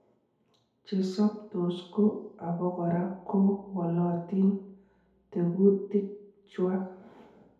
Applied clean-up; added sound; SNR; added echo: none; none; none; reverberation time 2.1 s.